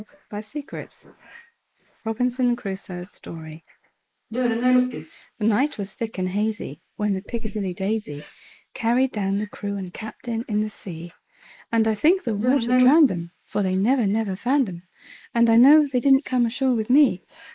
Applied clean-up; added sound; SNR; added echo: neural mask model Resemble Enhance denoiser.